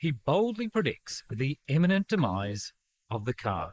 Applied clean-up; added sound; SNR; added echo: neural mask model Resemble Enhance denoiser.